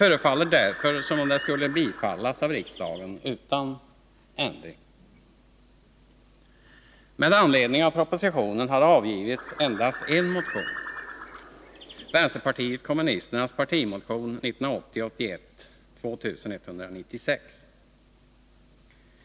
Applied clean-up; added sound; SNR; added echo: none; Bird; 10 dB; none.